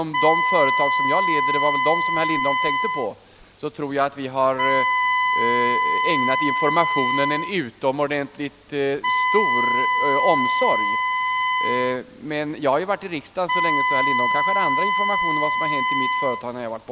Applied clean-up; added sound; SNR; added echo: none; Wind instrument, woodwind instrument; -3 dB; none.